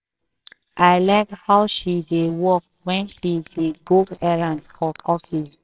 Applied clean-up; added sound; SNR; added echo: neural separator model SepFormer WHAMR!.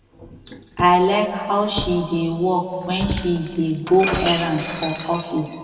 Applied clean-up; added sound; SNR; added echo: none; Shatter; 10 dB; reverberation time 1.9 s.